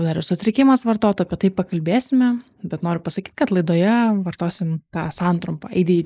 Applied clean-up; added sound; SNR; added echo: neural mask model Resemble Enhance denoiser.